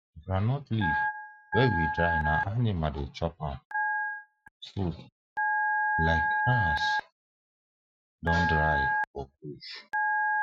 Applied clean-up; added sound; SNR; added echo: neural mask model RNNoise.